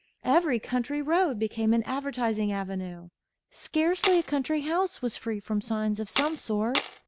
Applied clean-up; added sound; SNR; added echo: none; Tools; 4 dB; none.